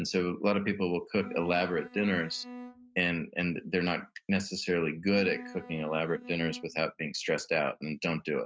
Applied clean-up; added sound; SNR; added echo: neural mask model RNNoise.